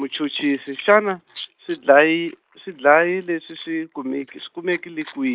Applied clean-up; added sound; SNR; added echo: neural mask model Resemble Enhance denoiser.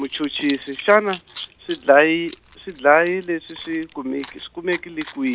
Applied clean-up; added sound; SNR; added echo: none; Coin (dropping) / Zipper (clothing); 20 dB; none.